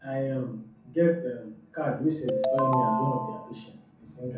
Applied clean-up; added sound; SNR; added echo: none; Ringtone; -1 dB; reverberation time 0.5 s.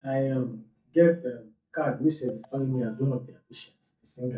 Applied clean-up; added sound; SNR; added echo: neural mask model DeepFilterNet 3.